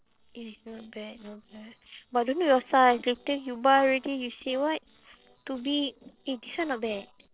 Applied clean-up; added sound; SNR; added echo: neural separator model SepFormer DNS4.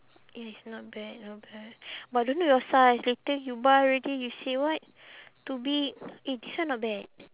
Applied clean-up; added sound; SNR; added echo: none; none; none; none.